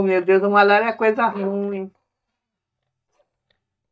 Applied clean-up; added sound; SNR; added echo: neural mask model DeepFilterNet 3.